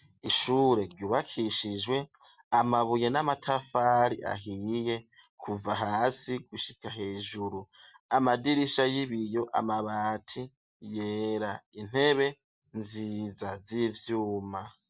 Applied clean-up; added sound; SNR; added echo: none; none; none; none.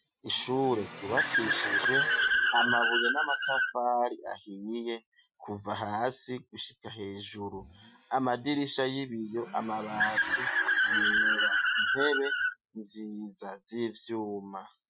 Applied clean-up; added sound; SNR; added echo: classical method Wiener filter.